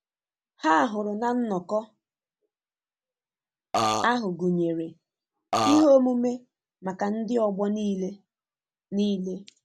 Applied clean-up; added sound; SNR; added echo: none; Burping, eructation; -3 dB; none.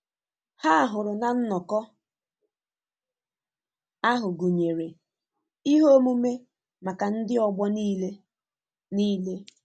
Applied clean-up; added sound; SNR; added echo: none; none; none; none.